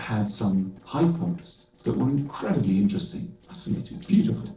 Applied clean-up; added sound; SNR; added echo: neural separator model SepFormer DNS4.